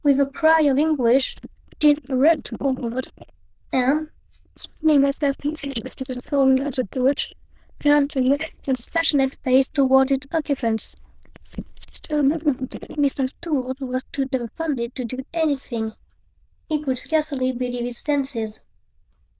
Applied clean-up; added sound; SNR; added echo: neural diffusion model UNIVERSE++.